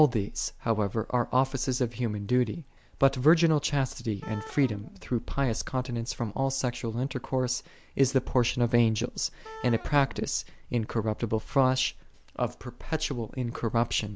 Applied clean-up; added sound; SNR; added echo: none; Wind instrument, woodwind instrument; 17 dB; none.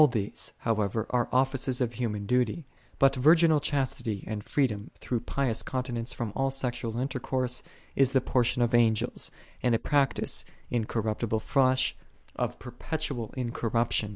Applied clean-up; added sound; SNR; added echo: neural mask model Resemble Enhance denoiser.